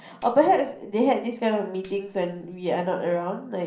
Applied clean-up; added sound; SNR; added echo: none; Tambourine; 15 dB; reverberation time 0.6 s.